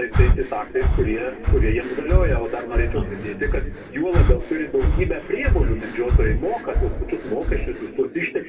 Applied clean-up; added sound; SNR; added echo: none; Breathing; -4 dB; reverberation time 2.3 s.